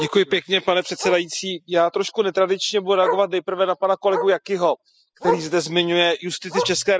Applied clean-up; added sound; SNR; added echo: classical method spectral subtraction.